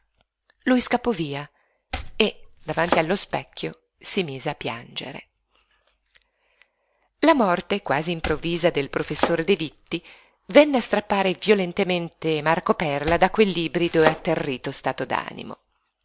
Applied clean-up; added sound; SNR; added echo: none; Domestic sounds, home sounds; 8 dB; none.